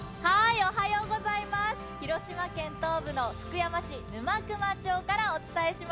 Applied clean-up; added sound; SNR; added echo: none; Bass guitar; 17 dB; none.